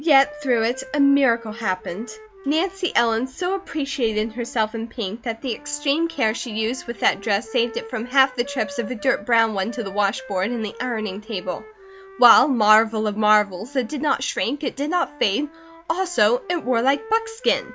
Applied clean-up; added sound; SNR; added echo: none; Wind instrument, woodwind instrument; 19 dB; none.